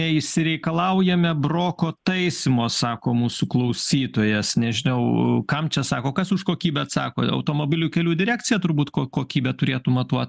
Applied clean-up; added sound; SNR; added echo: none; none; none; none.